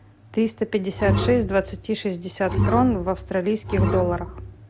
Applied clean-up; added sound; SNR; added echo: none; Bowed string instrument; 1 dB; none.